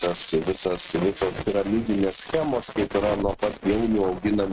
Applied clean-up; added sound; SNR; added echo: neural mask model RNNoise.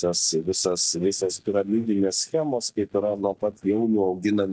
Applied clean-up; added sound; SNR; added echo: neural mask model DeepFilterNet 3.